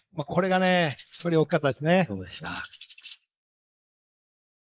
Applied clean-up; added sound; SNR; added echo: neural mask model Resemble Enhance denoiser.